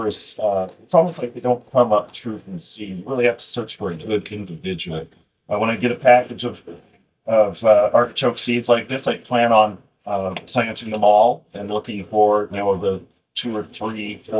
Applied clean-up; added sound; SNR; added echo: neural mask model DeepFilterNet 3.